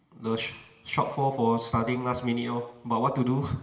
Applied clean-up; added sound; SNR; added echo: none; none; none; reverberation time 1.5 s.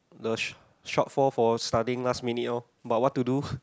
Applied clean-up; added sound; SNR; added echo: none; none; none; none.